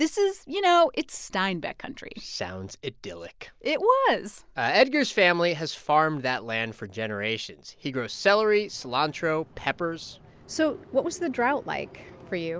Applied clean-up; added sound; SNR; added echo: none; none; none; none.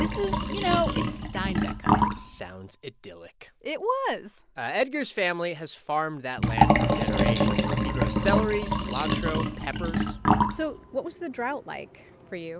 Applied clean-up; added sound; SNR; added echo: none; Liquid; -4 dB; none.